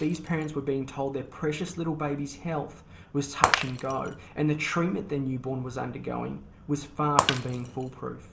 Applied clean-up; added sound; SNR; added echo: none; Shatter; 5 dB; none.